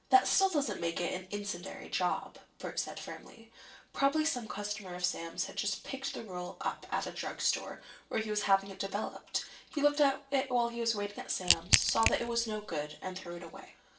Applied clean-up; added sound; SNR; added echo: none; Crack / Crushing; -2 dB; reverberation time 0.3 s.